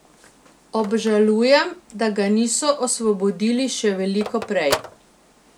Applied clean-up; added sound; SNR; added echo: none; Telephone; 15 dB; none.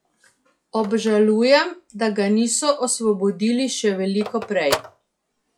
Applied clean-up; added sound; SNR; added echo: classical method log-MMSE.